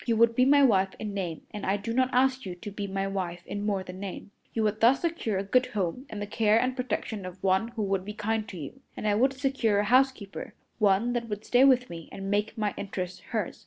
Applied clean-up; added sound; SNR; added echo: none; none; none; none.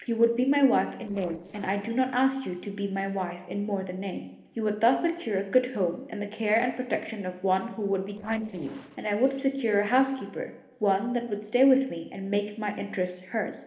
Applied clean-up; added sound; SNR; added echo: neural separator model SepFormer DNS4.